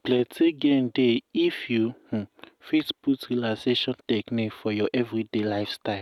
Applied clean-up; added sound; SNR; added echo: none; none; none; none.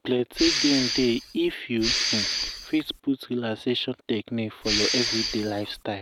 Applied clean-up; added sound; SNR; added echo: none; Respiratory sounds; 1 dB; none.